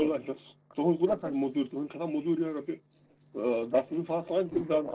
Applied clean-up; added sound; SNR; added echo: neural separator model SepFormer DNS4.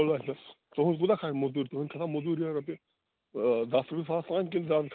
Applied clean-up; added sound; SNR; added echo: none; none; none; none.